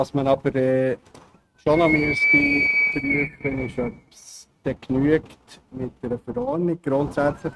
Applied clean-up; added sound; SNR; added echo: neural mask model RNNoise.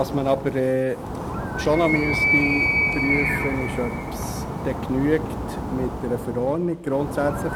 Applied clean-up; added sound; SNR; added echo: none; Animal; 1 dB; none.